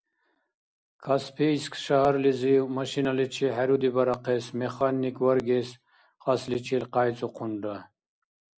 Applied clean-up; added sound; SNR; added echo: none; none; none; none.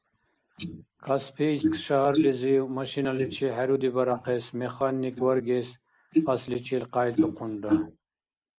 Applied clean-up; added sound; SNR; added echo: neural mask model Resemble Enhance denoiser.